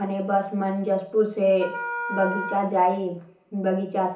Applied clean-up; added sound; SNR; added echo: none; Wind instrument, woodwind instrument; 10 dB; reverberation time 0.7 s.